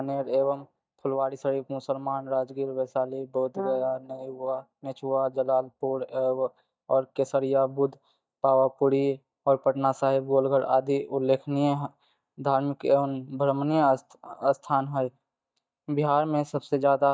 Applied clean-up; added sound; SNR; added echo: neural mask model DeepFilterNet 3.